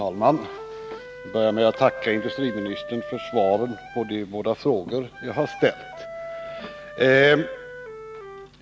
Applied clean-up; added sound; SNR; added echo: none; Wind instrument, woodwind instrument; 13 dB; none.